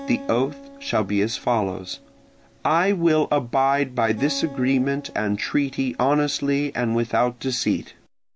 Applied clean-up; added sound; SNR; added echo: none; Acoustic guitar; 20 dB; none.